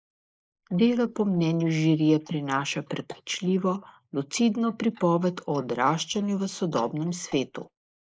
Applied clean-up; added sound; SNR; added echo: neural mask model Resemble Enhance denoiser.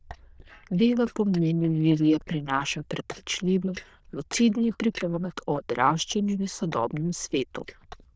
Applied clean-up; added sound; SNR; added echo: neural diffusion model UNIVERSE++.